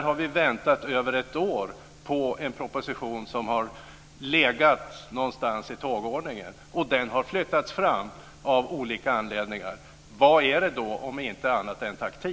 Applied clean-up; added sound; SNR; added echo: none; none; none; none.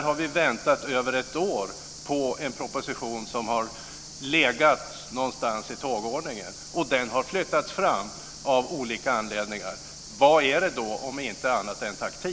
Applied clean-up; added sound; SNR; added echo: none; Cricket; 15 dB; none.